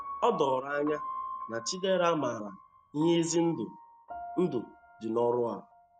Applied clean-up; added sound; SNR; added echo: none; Piano; 13 dB; none.